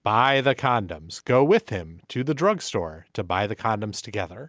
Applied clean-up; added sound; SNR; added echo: none; none; none; none.